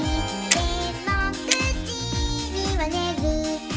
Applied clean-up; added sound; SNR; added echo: none; Clock; 6 dB; reverberation time 0.2 s.